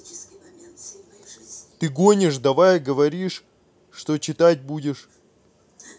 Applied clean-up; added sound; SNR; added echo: none; none; none; none.